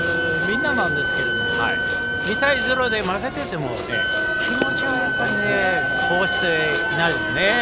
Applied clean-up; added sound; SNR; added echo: none; Wind instrument, woodwind instrument; 0 dB; none.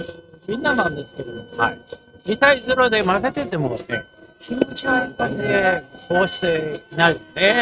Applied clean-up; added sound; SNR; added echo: neural mask model RNNoise.